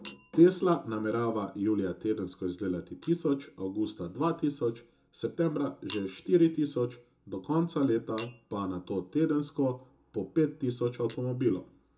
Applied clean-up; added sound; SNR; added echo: none; Chink, clink; 18 dB; reverberation time 0.2 s.